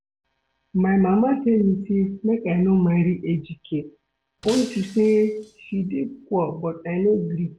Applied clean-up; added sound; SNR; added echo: none; Shatter; 19 dB; none.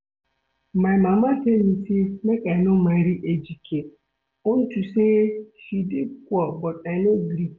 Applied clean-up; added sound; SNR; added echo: none; none; none; none.